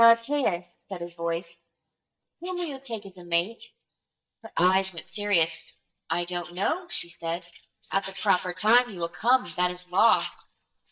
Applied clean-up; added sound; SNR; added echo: neural mask model DeepFilterNet 3.